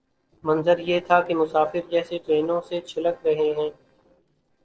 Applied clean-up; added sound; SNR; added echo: neural separator model SepFormer DNS4.